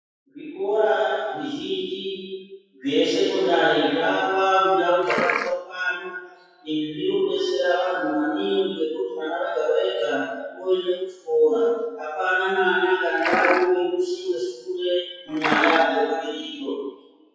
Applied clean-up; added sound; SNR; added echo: classical method WPE with log-MMSE.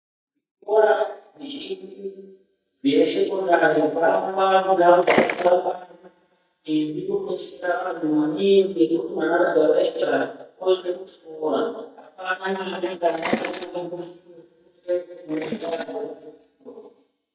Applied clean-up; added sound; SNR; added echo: neural mask model DeepFilterNet 3.